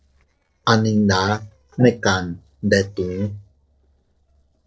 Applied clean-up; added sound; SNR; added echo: neural separator model SepFormer DNS4.